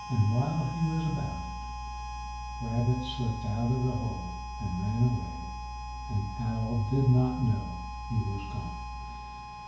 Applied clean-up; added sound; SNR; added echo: none; Harmonica; 11 dB; reverberation time 0.9 s.